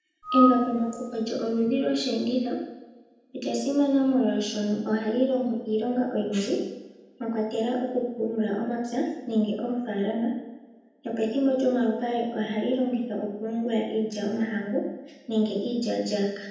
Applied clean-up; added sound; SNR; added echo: none; Screech / Glass; 3 dB; reverberation time 0.9 s.